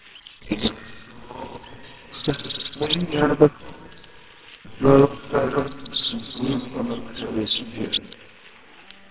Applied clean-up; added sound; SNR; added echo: neural separator model SepFormer WHAMR!.